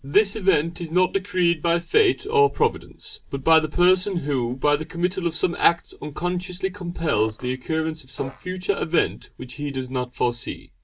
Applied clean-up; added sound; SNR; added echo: none; Fart; 19 dB; none.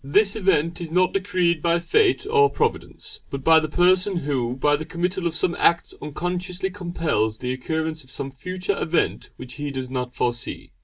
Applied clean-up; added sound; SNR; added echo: none; none; none; none.